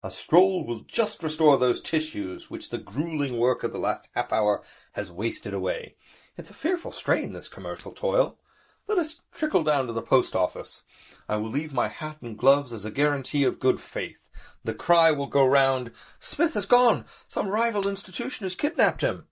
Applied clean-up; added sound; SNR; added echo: neural mask model DeepFilterNet 3.